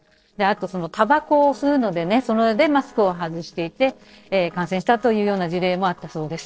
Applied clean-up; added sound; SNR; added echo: neural separator model SepFormer DNS4.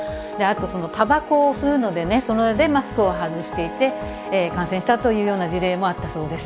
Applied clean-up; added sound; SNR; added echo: none; Piano + Wind instrument, woodwind instrument; 19 dB; none.